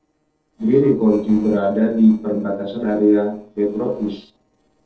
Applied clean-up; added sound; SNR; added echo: neural separator model SepFormer DNS4.